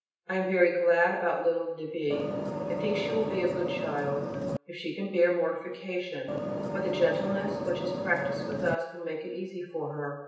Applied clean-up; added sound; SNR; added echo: none; Vehicle; 2 dB; reverberation time 0.9 s.